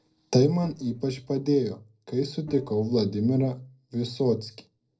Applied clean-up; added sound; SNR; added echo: neural separator model SepFormer DNS4.